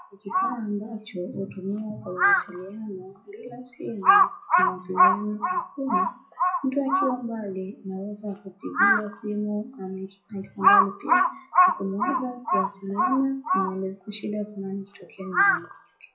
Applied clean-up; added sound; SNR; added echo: classical method WPE with log-MMSE.